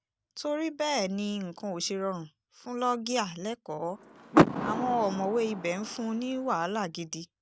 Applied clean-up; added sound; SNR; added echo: none; Door / Car; -2 dB; none.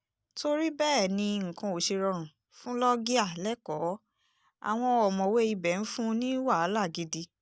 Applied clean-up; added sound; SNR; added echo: none; none; none; none.